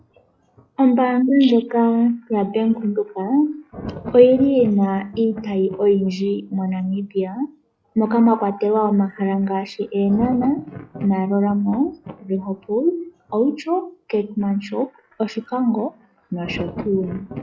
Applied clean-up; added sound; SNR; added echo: classical method log-MMSE.